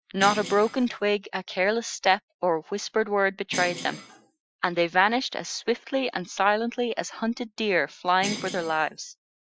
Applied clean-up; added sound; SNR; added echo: classical method Wiener filter.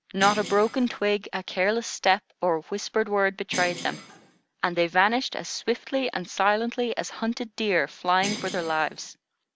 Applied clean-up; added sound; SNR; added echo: none; Bell; 11 dB; none.